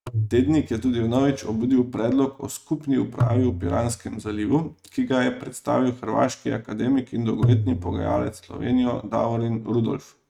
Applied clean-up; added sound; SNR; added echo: neural mask model RNNoise.